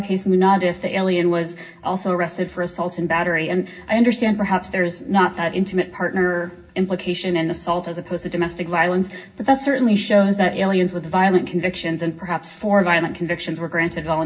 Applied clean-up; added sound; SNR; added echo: none; none; none; reverberation time 0.4 s.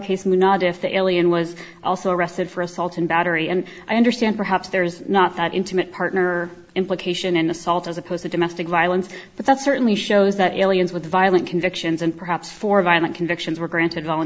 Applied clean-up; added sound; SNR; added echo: none; none; none; none.